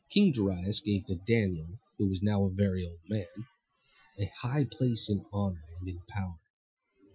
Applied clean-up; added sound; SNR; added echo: classical method Wiener filter.